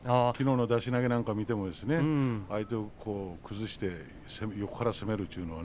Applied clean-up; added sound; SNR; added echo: none; none; none; none.